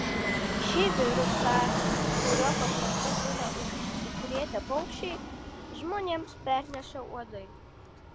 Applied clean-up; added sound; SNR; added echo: none; Fixed-wing aircraft, airplane; -2 dB; none.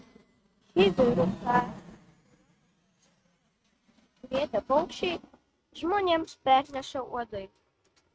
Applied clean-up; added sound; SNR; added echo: neural mask model RNNoise.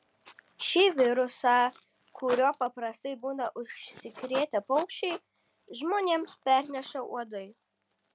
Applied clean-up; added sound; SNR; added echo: none; none; none; none.